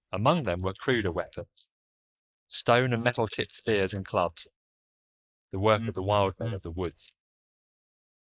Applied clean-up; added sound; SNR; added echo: neural mask model Resemble Enhance denoiser.